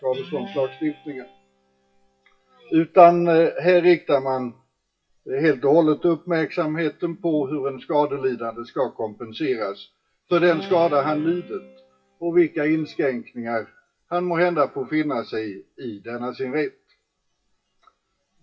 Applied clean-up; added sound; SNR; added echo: classical method WPE with log-MMSE.